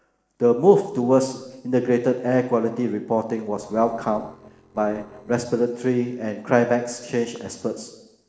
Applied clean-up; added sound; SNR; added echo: neural separator model SepFormer DNS4.